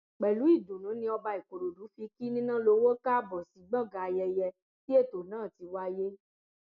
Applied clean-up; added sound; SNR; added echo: none; none; none; none.